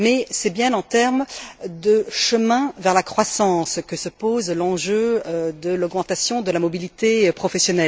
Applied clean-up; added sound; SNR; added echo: none; none; none; none.